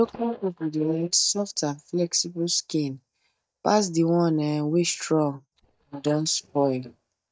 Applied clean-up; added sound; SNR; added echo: neural mask model DeepFilterNet 3.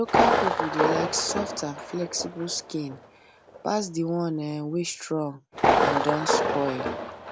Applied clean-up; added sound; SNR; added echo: none; Thunder; -3 dB; none.